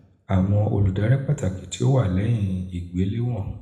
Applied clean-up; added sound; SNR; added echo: none; none; none; reverberation time 0.8 s.